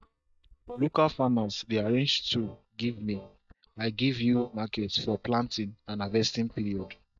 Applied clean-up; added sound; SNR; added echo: neural mask model DeepFilterNet 3.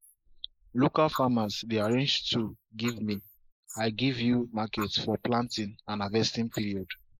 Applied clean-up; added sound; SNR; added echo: neural mask model Resemble Enhance denoiser.